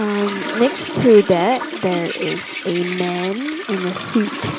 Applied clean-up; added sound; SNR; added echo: none; Toilet flush; 8 dB; none.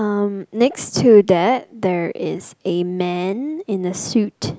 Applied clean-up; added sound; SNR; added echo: none; none; none; none.